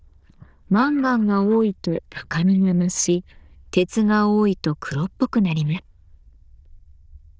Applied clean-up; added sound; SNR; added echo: neural diffusion model UNIVERSE++.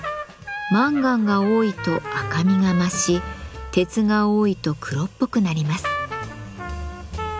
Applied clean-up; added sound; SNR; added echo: none; Electric guitar; 20 dB; none.